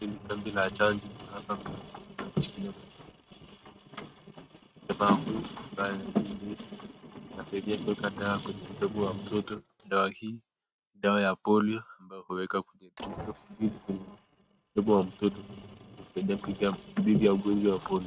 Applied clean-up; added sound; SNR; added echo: neural mask model RNNoise.